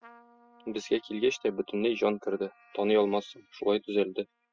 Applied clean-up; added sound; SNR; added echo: classical method spectral subtraction.